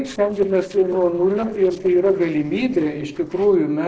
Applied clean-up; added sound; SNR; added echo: neural separator model SepFormer DNS4.